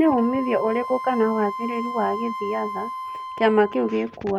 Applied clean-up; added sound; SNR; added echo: none; Wind instrument, woodwind instrument; 9 dB; none.